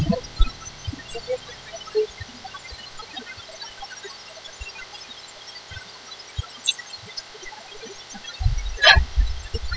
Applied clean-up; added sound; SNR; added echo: classical method spectral subtraction.